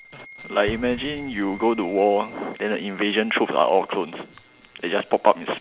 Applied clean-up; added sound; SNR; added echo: none; Bell + Explosion; 20 dB; none.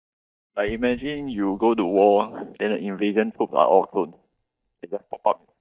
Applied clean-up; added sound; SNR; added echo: neural mask model DeepFilterNet 3.